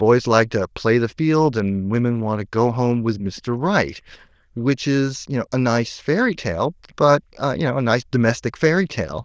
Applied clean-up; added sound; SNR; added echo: neural diffusion model UNIVERSE++.